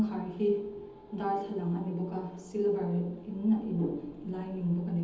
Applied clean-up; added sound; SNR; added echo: none; none; none; reverberation time 0.7 s.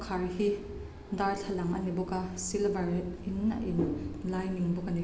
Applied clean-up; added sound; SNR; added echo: none; none; none; none.